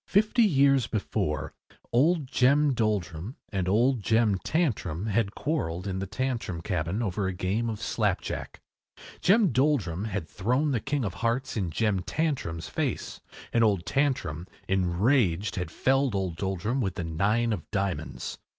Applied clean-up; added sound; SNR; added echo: none; none; none; none.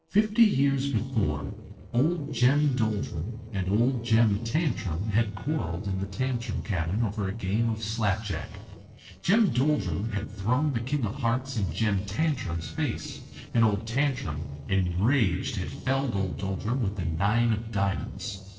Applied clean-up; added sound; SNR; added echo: neural separator model SepFormer DNS4.